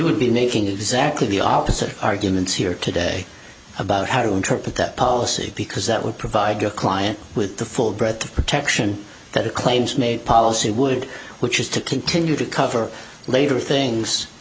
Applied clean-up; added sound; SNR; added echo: none; none; none; none.